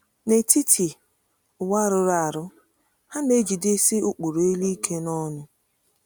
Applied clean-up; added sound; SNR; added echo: none; none; none; none.